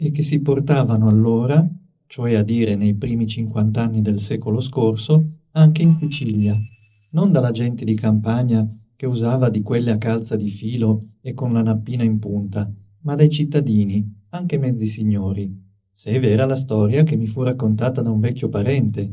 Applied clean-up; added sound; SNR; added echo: neural separator model SepFormer DNS4.